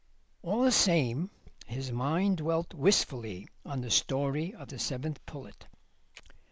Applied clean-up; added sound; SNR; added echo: none; none; none; none.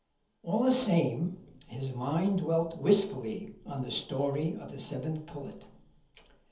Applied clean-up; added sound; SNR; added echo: none; none; none; reverberation time 0.7 s.